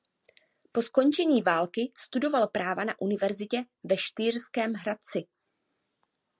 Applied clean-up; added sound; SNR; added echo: none; none; none; none.